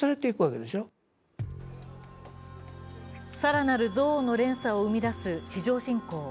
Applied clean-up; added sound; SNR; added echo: none; none; none; none.